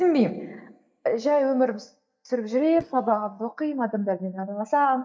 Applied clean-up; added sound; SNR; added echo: neural mask model DeepFilterNet 3.